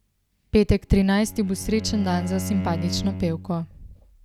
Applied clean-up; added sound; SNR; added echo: none; Bowed string instrument; 8 dB; none.